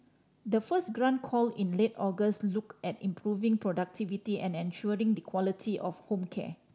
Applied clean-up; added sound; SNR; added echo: none; none; none; none.